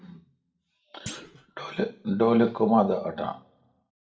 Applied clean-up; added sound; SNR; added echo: none; Thump, thud; 18 dB; reverberation time 0.5 s.